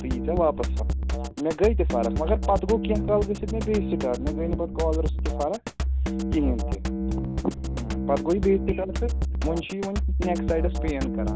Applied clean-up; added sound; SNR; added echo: none; Drum kit; 0 dB; none.